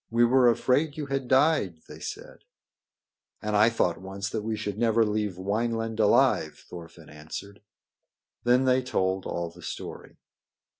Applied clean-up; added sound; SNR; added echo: none; none; none; none.